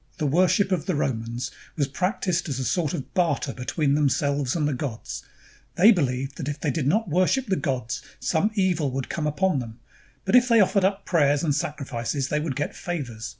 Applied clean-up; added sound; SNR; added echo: none; none; none; none.